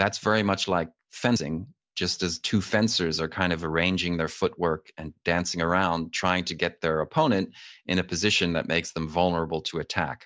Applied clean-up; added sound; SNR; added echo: none; none; none; none.